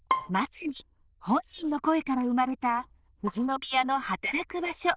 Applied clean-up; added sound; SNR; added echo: neural diffusion model UNIVERSE++.